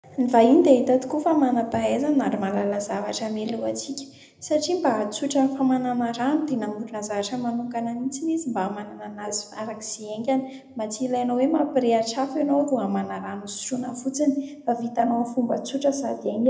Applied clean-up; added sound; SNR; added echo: none; none; none; reverberation time 0.7 s.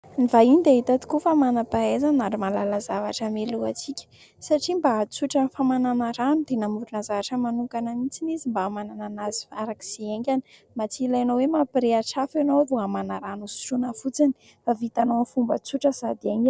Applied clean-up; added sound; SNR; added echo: none; none; none; none.